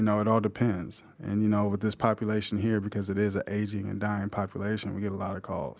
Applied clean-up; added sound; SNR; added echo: none; none; none; none.